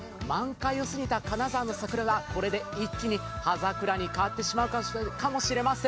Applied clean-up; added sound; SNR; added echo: none; none; none; none.